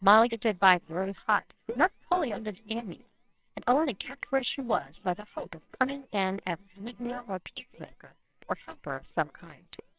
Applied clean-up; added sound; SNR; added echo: neural separator model SepFormer WHAMR!.